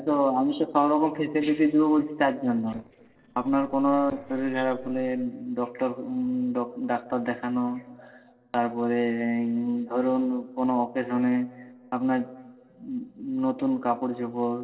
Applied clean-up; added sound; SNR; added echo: neural separator model SepFormer DNS4.